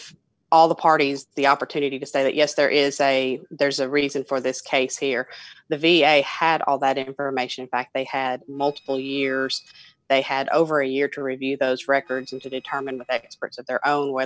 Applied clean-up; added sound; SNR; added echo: neural separator model SepFormer DNS4.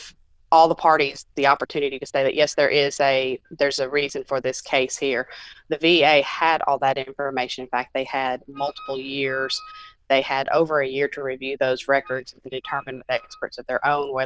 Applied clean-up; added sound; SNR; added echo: neural diffusion model UNIVERSE++.